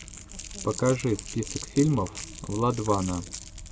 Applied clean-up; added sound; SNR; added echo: none; Crackle; 13 dB; none.